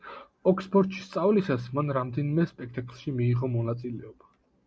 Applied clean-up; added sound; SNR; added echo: none; none; none; none.